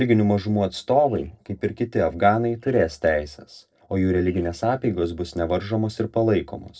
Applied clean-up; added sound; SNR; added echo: neural separator model SepFormer DNS4.